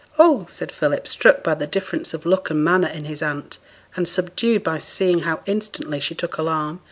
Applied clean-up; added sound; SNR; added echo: none; none; none; none.